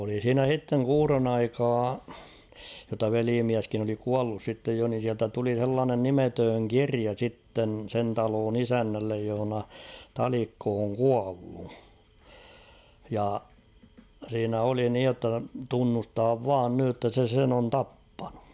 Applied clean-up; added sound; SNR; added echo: none; none; none; none.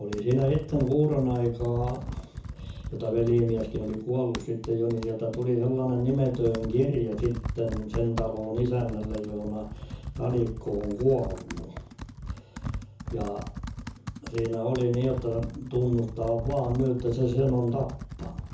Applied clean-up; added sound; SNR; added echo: none; Computer keyboard; 10 dB; reverberation time 0.5 s.